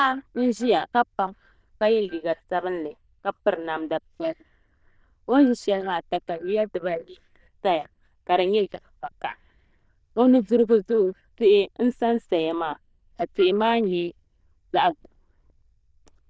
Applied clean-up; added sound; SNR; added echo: neural diffusion model UNIVERSE++.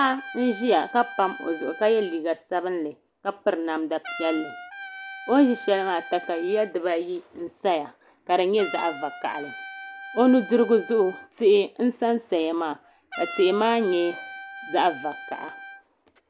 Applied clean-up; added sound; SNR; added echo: none; Trumpet; 15 dB; none.